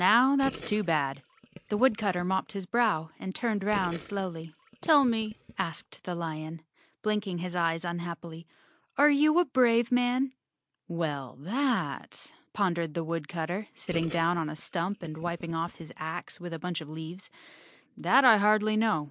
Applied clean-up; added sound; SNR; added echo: none; Gurgling; 18 dB; none.